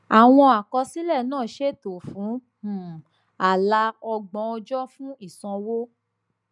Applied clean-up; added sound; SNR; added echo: none; none; none; none.